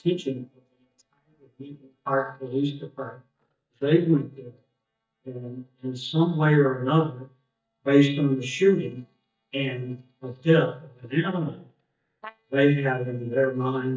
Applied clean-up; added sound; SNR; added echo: neural mask model DeepFilterNet 3.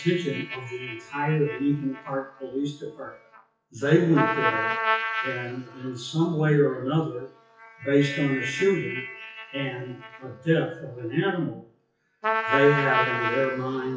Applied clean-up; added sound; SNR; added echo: classical method WPE with log-MMSE.